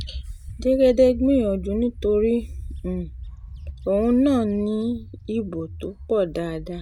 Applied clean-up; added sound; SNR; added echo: none; Bird; 13 dB; none.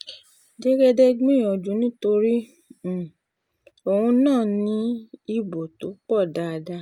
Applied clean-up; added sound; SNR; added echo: none; none; none; none.